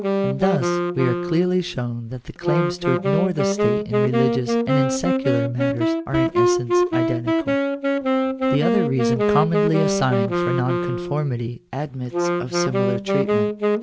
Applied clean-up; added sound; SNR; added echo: none; Wind instrument, woodwind instrument; -3 dB; none.